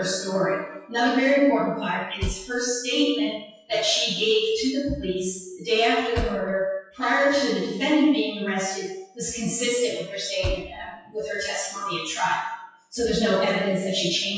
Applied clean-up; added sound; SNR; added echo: classical method WPE with log-MMSE.